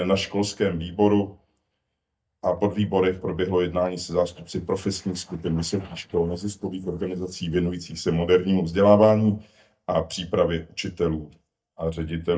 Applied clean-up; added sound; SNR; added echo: neural mask model DeepFilterNet 3.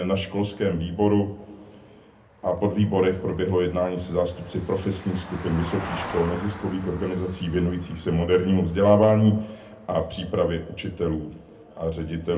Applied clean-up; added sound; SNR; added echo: none; Vehicle; 18 dB; reverberation time 0.3 s.